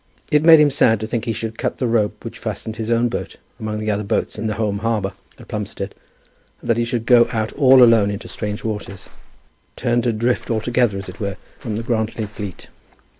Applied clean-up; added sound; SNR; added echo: none; Walk, footsteps; 14 dB; none.